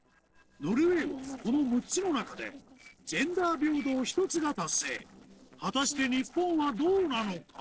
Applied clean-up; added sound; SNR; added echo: neural separator model SepFormer DNS4.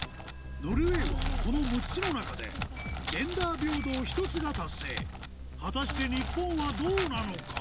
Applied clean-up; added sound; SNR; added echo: none; Crackle; 5 dB; none.